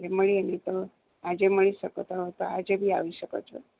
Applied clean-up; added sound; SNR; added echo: none; none; none; none.